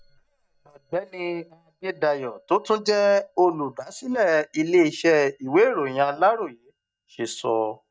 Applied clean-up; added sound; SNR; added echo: neural mask model DeepFilterNet 3.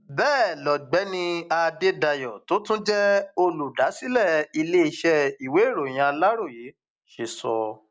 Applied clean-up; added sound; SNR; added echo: none; none; none; none.